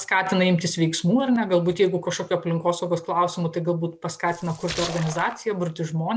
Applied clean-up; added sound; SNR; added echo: none; Splash, splatter; 12 dB; none.